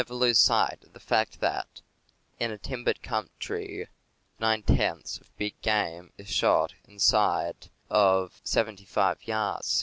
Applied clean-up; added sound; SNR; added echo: none; none; none; none.